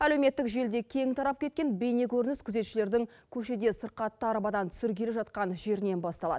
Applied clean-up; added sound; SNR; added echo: none; none; none; none.